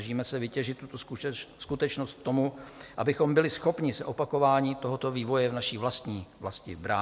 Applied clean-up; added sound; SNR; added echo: none; none; none; none.